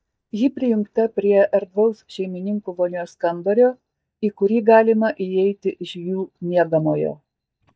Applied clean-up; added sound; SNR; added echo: neural mask model DeepFilterNet 3.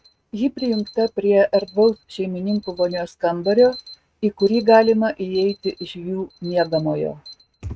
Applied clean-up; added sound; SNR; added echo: neural mask model RNNoise.